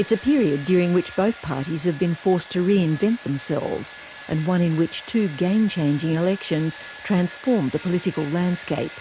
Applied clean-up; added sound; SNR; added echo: none; Domestic sounds, home sounds; 18 dB; none.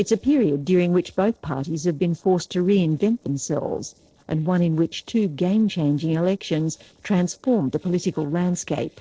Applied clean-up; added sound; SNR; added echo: neural separator model SepFormer DNS4.